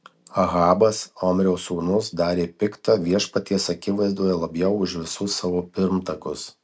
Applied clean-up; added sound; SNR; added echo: none; none; none; none.